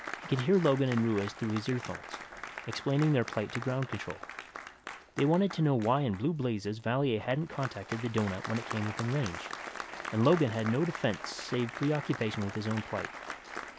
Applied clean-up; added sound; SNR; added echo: none; Applause; 11 dB; none.